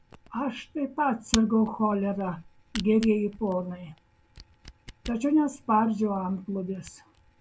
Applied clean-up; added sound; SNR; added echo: none; Camera; 16 dB; none.